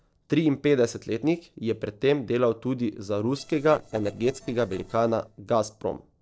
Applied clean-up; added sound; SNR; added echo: neural separator model SepFormer DNS4.